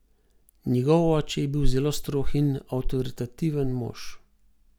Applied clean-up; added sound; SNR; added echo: none; none; none; none.